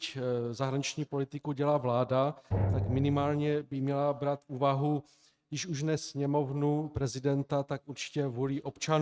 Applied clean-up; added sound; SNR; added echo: neural mask model RNNoise.